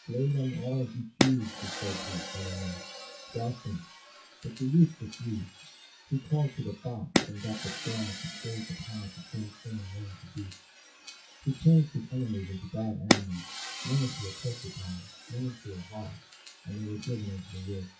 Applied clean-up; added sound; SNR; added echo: classical method WPE with log-MMSE.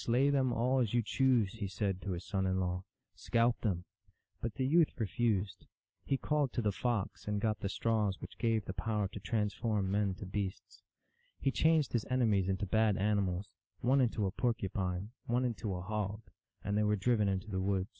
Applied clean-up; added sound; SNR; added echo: none; none; none; none.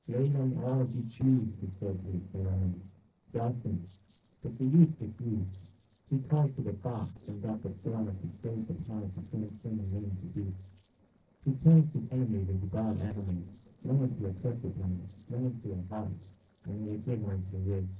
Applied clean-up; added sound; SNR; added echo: neural separator model SepFormer DNS4.